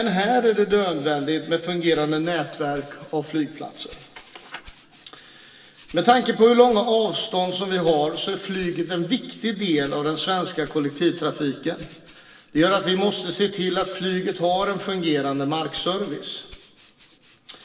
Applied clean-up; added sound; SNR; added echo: none; Rattle (instrument); 11 dB; reverberation time 1.0 s.